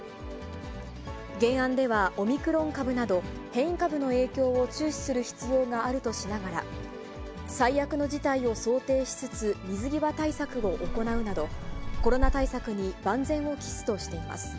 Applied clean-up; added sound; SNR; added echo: none; Insect; 0 dB; none.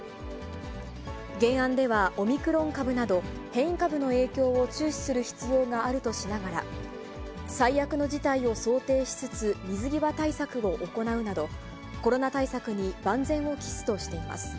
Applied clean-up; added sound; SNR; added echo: none; none; none; none.